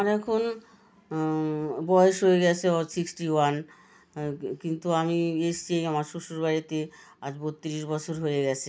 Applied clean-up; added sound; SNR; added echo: none; none; none; none.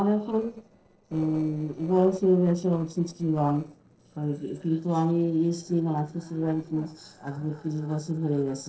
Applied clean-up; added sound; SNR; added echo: neural separator model SepFormer DNS4.